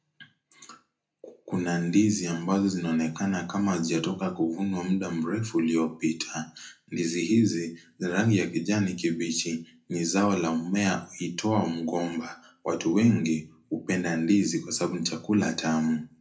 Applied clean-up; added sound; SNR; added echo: none; none; none; reverberation time 0.3 s.